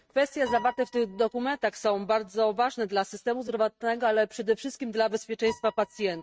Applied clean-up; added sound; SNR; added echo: neural mask model RNNoise.